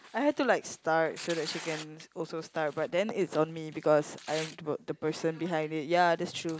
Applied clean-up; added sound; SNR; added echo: none; Tearing; 18 dB; none.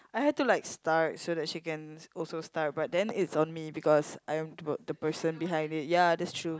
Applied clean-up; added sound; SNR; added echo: none; none; none; none.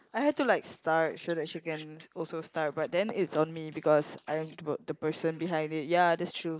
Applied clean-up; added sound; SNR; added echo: neural mask model Resemble Enhance denoiser.